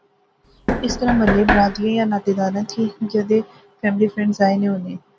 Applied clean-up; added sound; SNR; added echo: none; Knock; 2 dB; none.